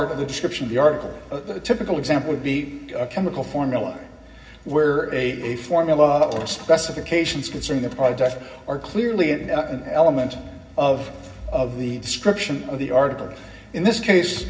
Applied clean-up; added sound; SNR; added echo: none; none; none; reverberation time 0.4 s.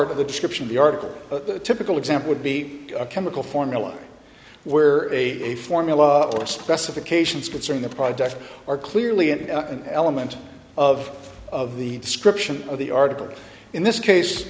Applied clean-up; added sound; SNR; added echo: none; none; none; none.